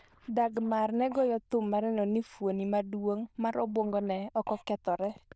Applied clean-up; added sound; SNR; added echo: neural diffusion model UNIVERSE++.